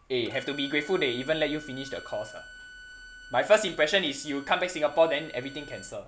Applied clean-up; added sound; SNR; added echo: none; Bowed string instrument; 18 dB; none.